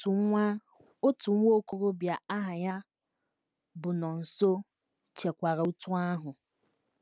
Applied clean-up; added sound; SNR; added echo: none; none; none; none.